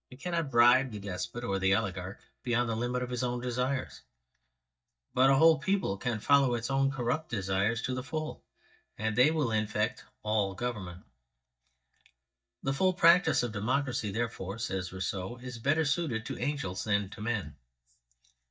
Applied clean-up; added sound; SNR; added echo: neural mask model DeepFilterNet 3.